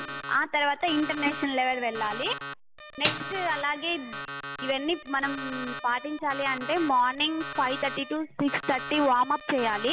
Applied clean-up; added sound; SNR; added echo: none; Alarm + Snare drum; 7 dB; none.